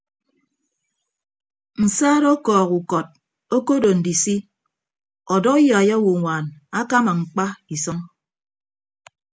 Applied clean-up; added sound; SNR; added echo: none; none; none; none.